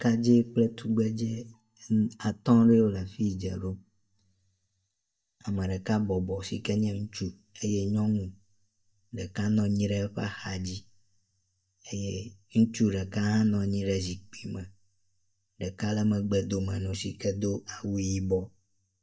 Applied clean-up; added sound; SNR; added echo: neural mask model DeepFilterNet 3.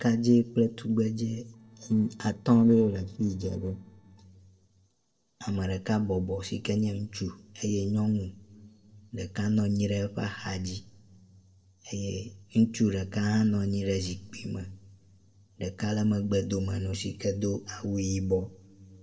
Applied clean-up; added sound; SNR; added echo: neural separator model SepFormer DNS4.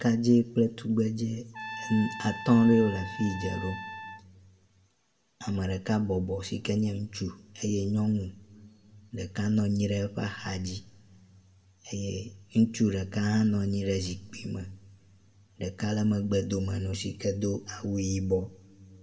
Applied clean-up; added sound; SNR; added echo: none; Trumpet; 11 dB; reverberation time 1.5 s.